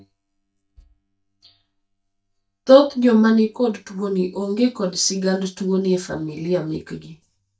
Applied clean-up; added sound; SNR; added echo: neural mask model DeepFilterNet 3.